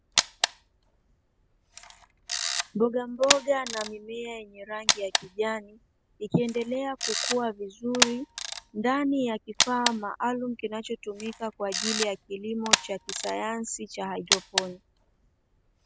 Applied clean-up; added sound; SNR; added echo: none; Camera; 1 dB; none.